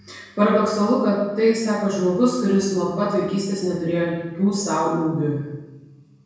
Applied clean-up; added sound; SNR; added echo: none; none; none; reverberation time 1.0 s.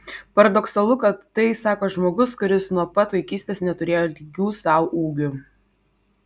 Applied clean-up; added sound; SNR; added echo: none; none; none; none.